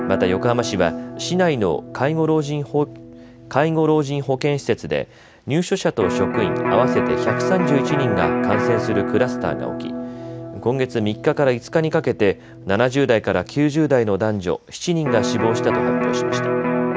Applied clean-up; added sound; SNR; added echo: none; Electric guitar; 4 dB; none.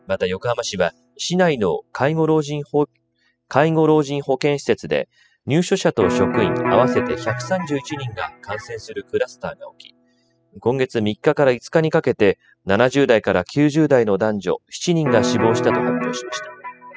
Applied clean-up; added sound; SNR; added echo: classical method spectral subtraction.